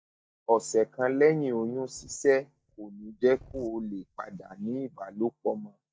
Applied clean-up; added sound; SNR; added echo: neural mask model DeepFilterNet 3.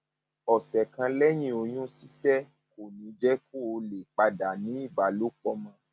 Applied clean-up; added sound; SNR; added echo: none; none; none; none.